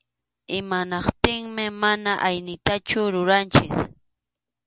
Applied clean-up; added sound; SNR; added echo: none; none; none; none.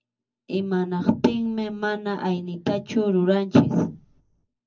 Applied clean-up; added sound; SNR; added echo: none; none; none; reverberation time 0.4 s.